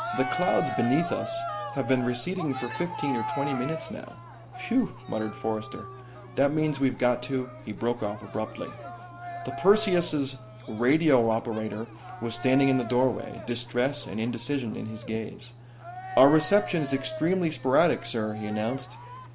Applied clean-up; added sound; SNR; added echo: none; Cheering; 10 dB; none.